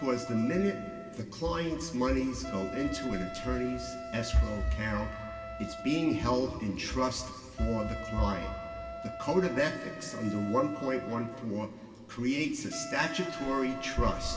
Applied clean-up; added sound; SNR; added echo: none; Wind instrument, woodwind instrument; 11 dB; reverberation time 2.3 s.